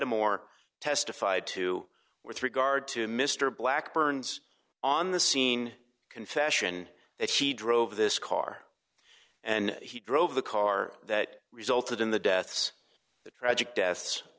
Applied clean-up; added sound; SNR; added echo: none; none; none; none.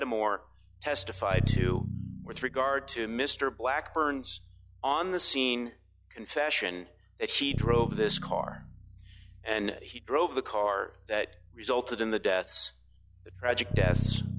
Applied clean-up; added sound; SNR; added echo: classical method log-MMSE.